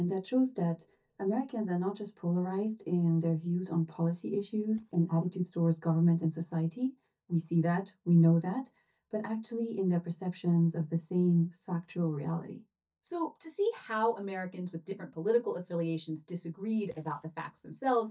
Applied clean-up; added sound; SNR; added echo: neural mask model DeepFilterNet 3.